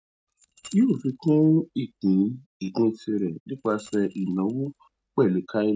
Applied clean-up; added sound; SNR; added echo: neural mask model RNNoise.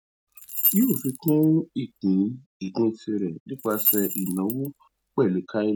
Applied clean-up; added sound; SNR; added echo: none; Rattle / Keys jangling; 5 dB; none.